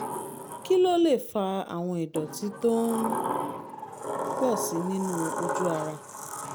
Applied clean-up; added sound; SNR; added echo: none; Sliding door; 5 dB; none.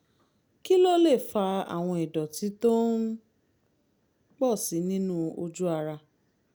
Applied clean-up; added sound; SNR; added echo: none; none; none; none.